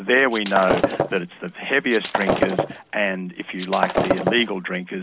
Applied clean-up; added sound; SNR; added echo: none; Shatter; 2 dB; none.